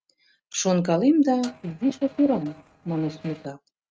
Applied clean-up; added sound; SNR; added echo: neural mask model RNNoise.